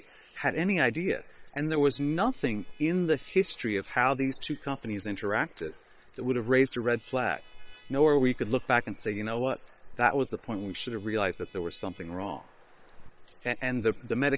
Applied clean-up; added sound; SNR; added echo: neural separator model SepFormer WHAM!.